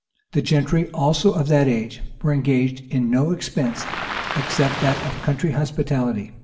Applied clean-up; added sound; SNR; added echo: none; Waves, surf; 8 dB; reverberation time 0.7 s.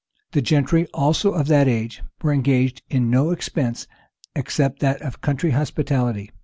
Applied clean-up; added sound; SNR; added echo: none; none; none; none.